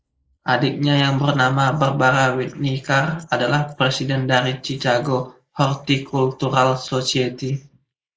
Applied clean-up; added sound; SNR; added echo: neural mask model Resemble Enhance denoiser.